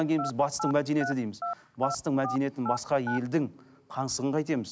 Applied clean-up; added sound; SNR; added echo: none; Telephone; 7 dB; none.